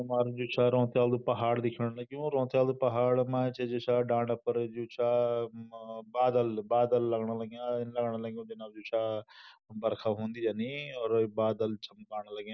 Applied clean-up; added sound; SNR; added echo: none; none; none; none.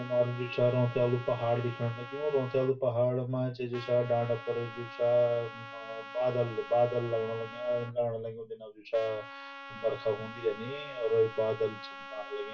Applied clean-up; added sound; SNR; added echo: none; Trumpet; 14 dB; reverberation time 0.2 s.